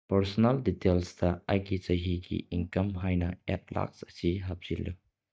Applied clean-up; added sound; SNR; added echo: neural mask model DeepFilterNet 3.